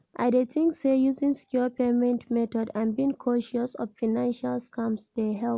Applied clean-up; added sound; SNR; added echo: none; none; none; none.